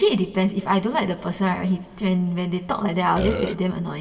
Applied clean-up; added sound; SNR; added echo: none; Burping, eructation; 3 dB; reverberation time 1.5 s.